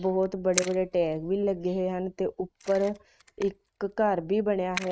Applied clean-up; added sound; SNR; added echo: neural mask model RNNoise.